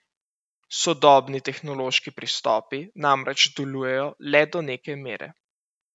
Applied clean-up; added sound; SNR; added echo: none; none; none; none.